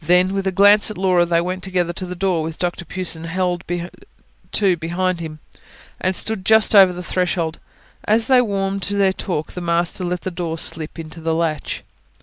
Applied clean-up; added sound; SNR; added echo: none; none; none; none.